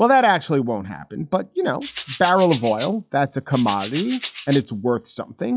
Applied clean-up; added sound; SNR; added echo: classical method log-MMSE.